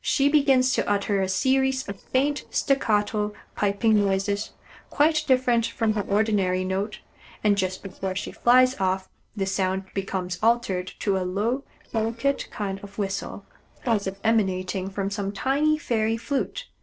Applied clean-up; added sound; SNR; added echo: neural separator model SepFormer DNS4.